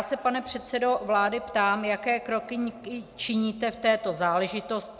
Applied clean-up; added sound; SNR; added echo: none; none; none; none.